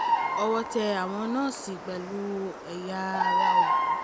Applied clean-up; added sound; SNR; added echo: none; Bird vocalization, bird call, bird song; -2 dB; none.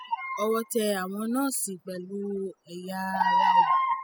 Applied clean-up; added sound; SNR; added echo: classical method spectral subtraction.